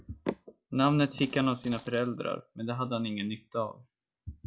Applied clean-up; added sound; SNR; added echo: none; Coin (dropping); 14 dB; none.